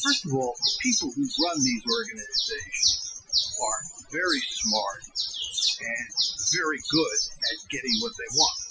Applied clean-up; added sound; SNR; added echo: classical method Wiener filter.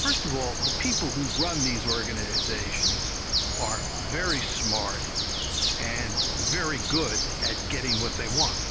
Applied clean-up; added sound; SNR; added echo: none; Bird; -5 dB; none.